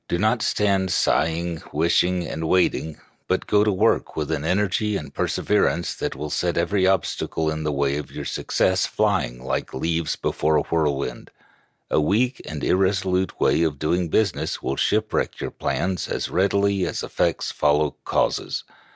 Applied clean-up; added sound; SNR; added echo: none; none; none; none.